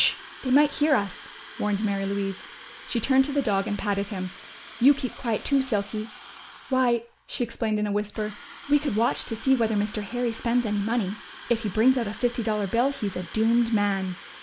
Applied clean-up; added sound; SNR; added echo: none; Fill (with liquid) / Water tap, faucet; 15 dB; none.